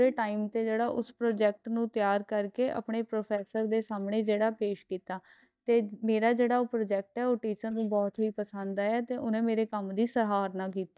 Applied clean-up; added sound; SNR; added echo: neural mask model DeepFilterNet 3.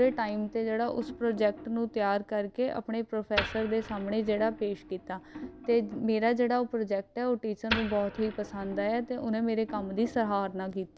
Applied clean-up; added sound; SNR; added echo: none; Wood; 12 dB; none.